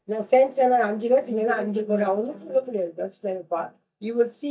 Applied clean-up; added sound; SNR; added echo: neural mask model DeepFilterNet 3.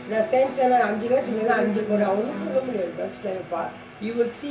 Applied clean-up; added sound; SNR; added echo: none; Electric guitar; 16 dB; reverberation time 0.3 s.